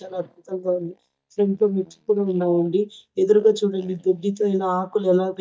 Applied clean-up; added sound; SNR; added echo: neural mask model DeepFilterNet 3.